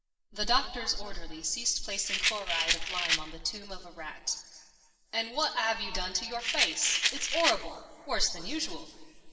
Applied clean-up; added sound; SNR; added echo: none; Rattle; -1 dB; reverberation time 2.4 s.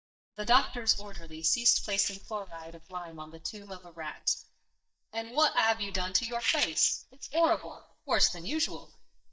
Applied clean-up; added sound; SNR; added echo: neural mask model DeepFilterNet 3.